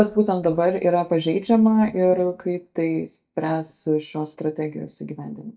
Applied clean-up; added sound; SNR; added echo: neural mask model DeepFilterNet 3.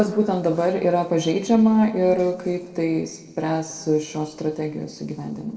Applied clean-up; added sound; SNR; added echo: neural separator model SepFormer DNS4.